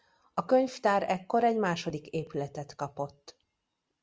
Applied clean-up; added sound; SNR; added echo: none; none; none; none.